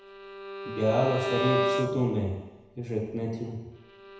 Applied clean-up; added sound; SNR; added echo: none; Bowed string instrument; 3 dB; reverberation time 1.0 s.